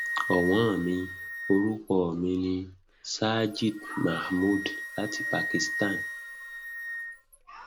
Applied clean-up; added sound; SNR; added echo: none; Wind instrument, woodwind instrument; 7 dB; none.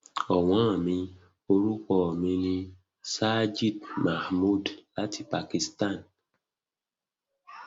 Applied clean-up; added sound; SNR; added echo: none; none; none; none.